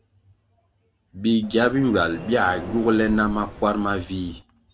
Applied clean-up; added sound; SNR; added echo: none; Sliding door; 15 dB; none.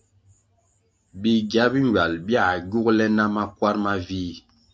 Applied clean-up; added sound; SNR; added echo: none; none; none; none.